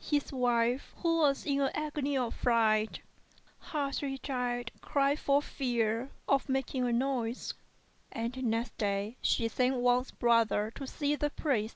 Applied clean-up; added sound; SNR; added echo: none; none; none; none.